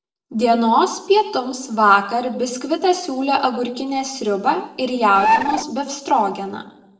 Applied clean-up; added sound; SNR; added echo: neural separator model SepFormer DNS4.